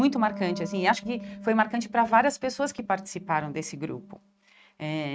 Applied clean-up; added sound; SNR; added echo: neural mask model RNNoise.